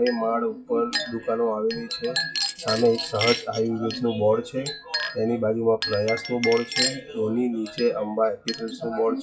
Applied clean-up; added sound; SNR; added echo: classical method WPE with log-MMSE.